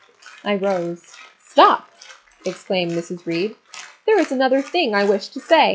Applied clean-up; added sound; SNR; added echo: classical method log-MMSE.